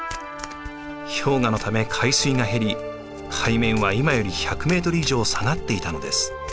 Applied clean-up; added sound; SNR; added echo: none; Domestic sounds, home sounds; 18 dB; none.